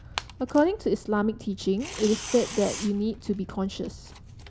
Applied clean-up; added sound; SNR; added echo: none; Tearing; 13 dB; none.